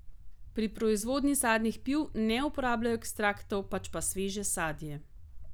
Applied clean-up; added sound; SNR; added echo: none; Walk, footsteps; 11 dB; none.